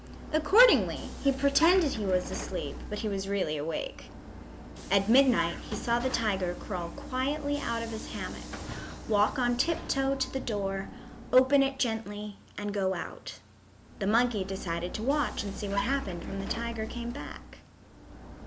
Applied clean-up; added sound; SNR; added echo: none; Vehicle; 10 dB; none.